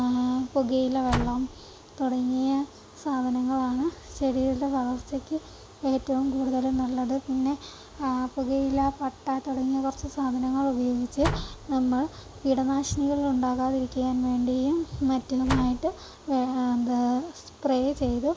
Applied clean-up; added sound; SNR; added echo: none; Slam; 9 dB; none.